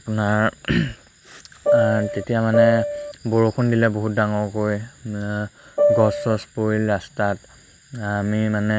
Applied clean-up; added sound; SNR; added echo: none; Piano; -3 dB; none.